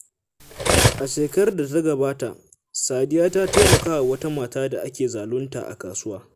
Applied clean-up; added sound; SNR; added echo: none; Cutlery, silverware; -2 dB; none.